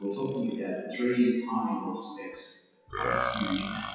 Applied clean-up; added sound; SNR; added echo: classical method WPE with log-MMSE.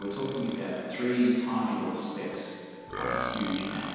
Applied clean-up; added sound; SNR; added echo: none; Burping, eructation; 8 dB; reverberation time 2.1 s.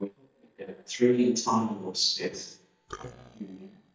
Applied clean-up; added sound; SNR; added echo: neural mask model DeepFilterNet 3.